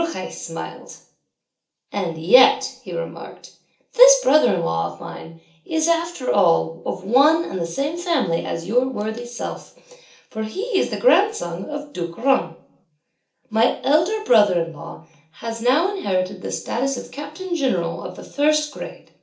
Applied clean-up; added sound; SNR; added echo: none; none; none; reverberation time 0.4 s.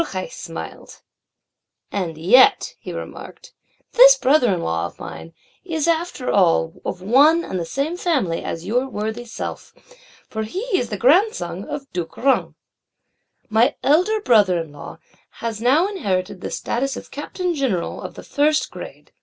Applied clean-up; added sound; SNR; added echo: none; none; none; none.